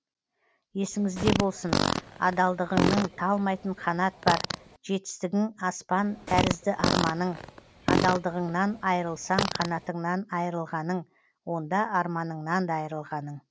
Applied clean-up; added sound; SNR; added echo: none; Fart; 2 dB; none.